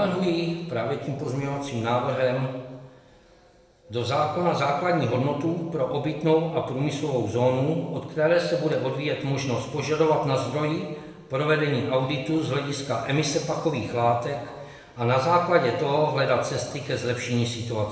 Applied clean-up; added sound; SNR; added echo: none; none; none; reverberation time 1.1 s.